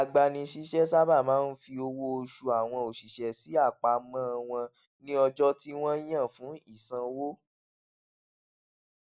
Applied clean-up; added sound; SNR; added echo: none; none; none; none.